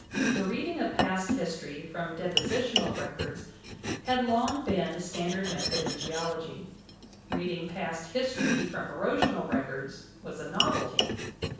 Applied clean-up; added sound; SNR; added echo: none; Domestic sounds, home sounds; 1 dB; reverberation time 0.7 s.